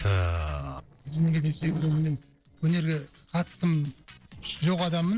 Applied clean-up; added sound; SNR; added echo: neural separator model SepFormer DNS4.